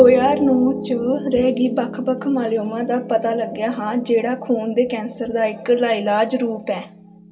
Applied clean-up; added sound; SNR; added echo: none; Piano; 13 dB; reverberation time 0.2 s.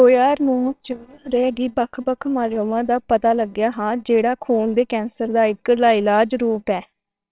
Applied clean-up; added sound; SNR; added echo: neural separator model SepFormer WHAMR!.